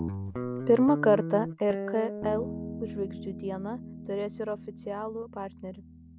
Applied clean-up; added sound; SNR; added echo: none; Guitar; 7 dB; none.